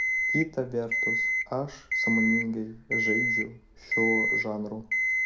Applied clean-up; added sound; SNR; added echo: none; Alarm; -3 dB; reverberation time 0.5 s.